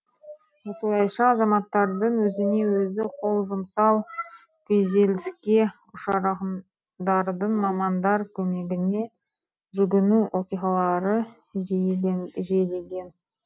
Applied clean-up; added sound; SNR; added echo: none; none; none; none.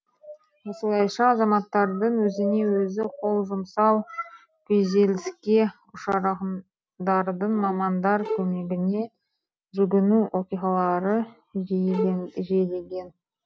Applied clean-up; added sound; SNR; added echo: none; Bowed string instrument; 10 dB; none.